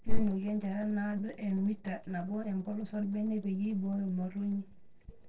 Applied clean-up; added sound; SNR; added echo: neural separator model SepFormer DNS4.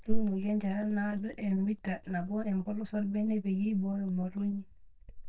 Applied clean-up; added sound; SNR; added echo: neural mask model DeepFilterNet 3.